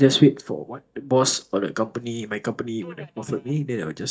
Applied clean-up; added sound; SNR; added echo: neural mask model DeepFilterNet 3.